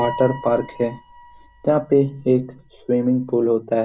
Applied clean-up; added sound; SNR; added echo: none; Piano; 16 dB; none.